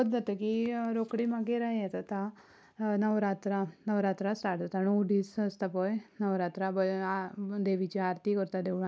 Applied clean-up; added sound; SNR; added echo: none; none; none; none.